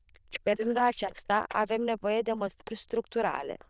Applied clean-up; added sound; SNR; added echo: neural diffusion model UNIVERSE++.